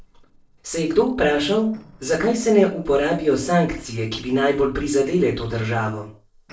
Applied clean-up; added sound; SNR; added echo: neural separator model SepFormer DNS4.